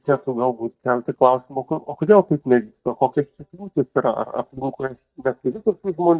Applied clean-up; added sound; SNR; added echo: neural mask model DeepFilterNet 3.